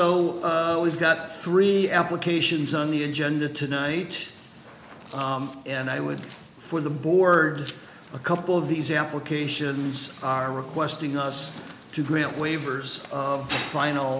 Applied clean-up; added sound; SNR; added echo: none; none; none; none.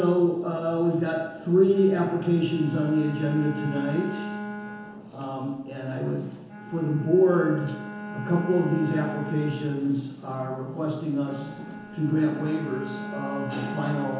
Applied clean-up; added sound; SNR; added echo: none; Bowed string instrument; 12 dB; reverberation time 1.0 s.